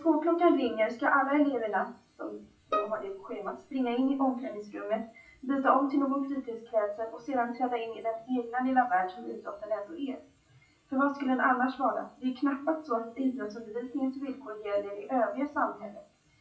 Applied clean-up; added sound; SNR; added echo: classical method WPE with log-MMSE.